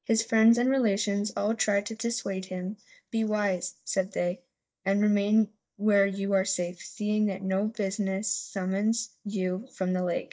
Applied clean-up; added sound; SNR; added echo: neural mask model DeepFilterNet 3.